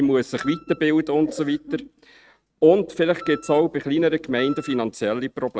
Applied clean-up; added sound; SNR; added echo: neural mask model RNNoise.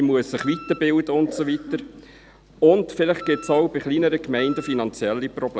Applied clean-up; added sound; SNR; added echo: none; Wind instrument, woodwind instrument; 17 dB; none.